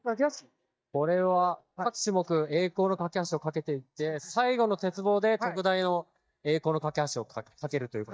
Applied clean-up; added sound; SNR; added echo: neural mask model DeepFilterNet 3.